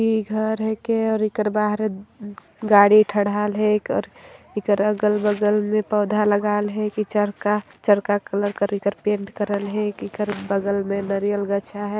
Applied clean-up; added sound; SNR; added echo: none; none; none; none.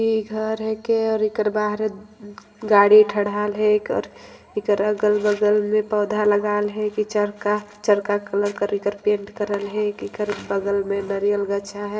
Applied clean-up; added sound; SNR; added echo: none; none; none; reverberation time 0.5 s.